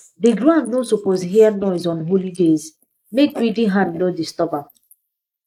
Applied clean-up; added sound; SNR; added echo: neural mask model Resemble Enhance denoiser.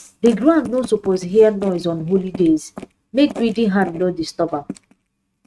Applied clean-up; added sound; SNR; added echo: neural mask model RNNoise.